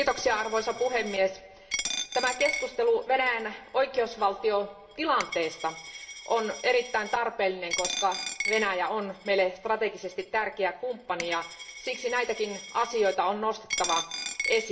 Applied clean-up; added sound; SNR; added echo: none; Coin (dropping); 9 dB; reverberation time 0.4 s.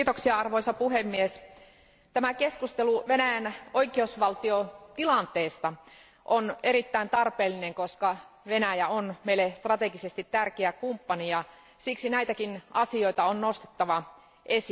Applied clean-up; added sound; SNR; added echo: none; none; none; none.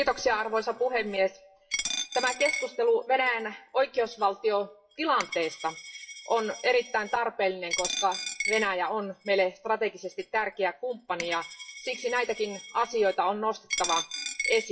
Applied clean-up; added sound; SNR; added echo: classical method WPE with log-MMSE.